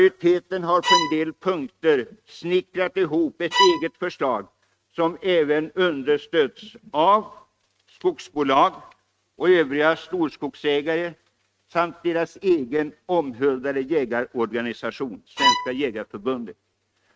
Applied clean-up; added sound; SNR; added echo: neural mask model RNNoise.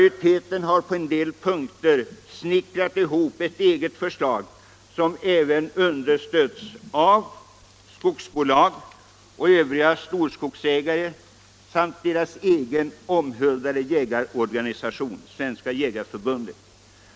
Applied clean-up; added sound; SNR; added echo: none; none; none; none.